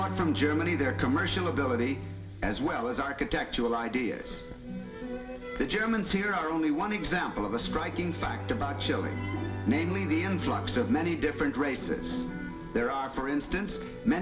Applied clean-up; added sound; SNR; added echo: none; Bowed string instrument; 10 dB; reverberation time 0.6 s.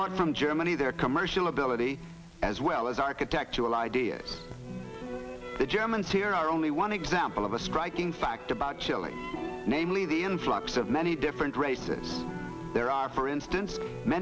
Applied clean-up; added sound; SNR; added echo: none; none; none; none.